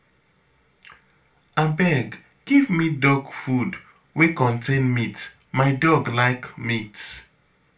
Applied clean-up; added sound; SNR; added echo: none; none; none; reverberation time 0.2 s.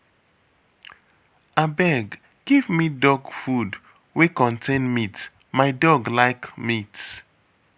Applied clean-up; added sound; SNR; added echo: none; none; none; none.